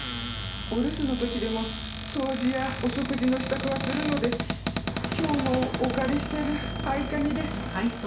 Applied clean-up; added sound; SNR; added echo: none; Cupboard open or close; 5 dB; reverberation time 0.7 s.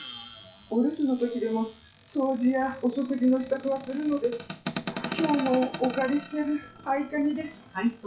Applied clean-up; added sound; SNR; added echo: classical method WPE with log-MMSE.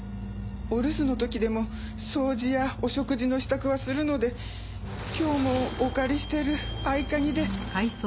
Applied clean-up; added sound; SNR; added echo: none; none; none; none.